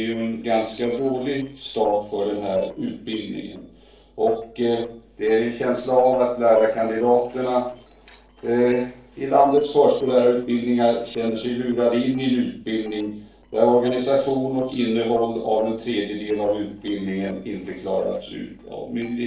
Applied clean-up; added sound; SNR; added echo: neural separator model SepFormer DNS4.